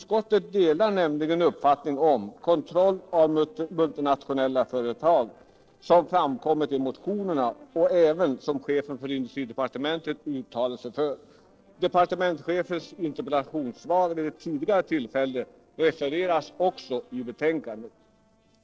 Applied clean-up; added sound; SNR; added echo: neural separator model SepFormer DNS4.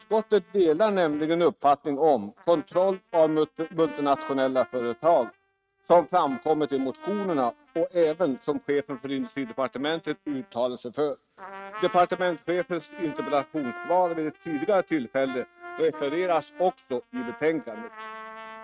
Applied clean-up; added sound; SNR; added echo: neural mask model RNNoise.